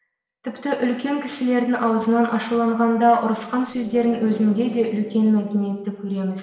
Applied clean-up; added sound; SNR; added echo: neural separator model SepFormer DNS4.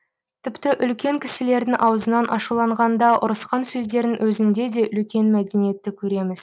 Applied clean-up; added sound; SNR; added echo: none; none; none; none.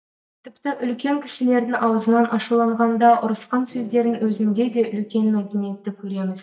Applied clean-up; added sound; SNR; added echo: neural mask model DeepFilterNet 3.